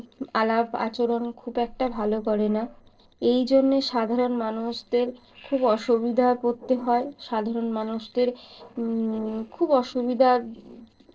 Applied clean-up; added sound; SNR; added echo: neural separator model SepFormer DNS4.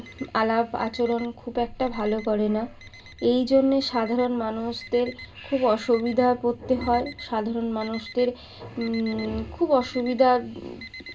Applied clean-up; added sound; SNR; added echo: none; Alarm; 19 dB; reverberation time 0.2 s.